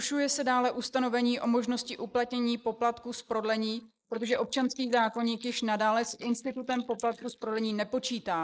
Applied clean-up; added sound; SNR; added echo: neural mask model Resemble Enhance denoiser.